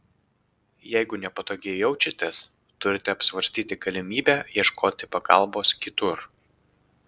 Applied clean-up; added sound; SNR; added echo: none; none; none; none.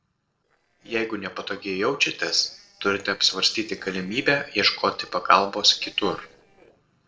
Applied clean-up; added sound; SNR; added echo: neural separator model SepFormer DNS4.